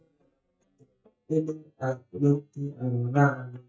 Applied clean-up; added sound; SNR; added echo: neural mask model DeepFilterNet 3.